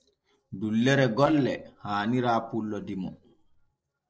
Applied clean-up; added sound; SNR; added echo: neural separator model SepFormer DNS4.